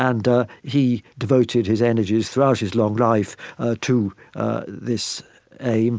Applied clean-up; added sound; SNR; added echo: none; none; none; none.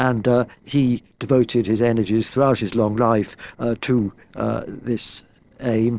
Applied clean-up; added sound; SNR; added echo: neural separator model SepFormer DNS4.